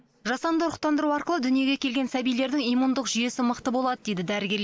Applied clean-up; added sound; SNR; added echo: none; none; none; none.